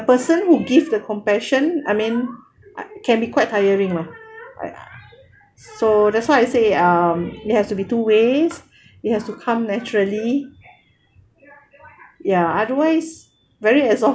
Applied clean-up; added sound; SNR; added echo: none; none; none; none.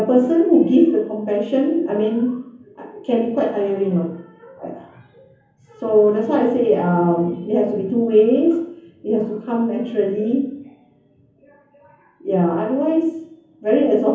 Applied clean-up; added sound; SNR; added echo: none; none; none; reverberation time 0.7 s.